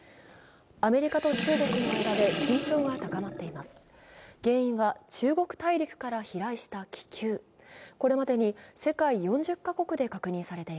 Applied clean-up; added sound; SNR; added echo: none; Sink (filling or washing) / Water; 4 dB; none.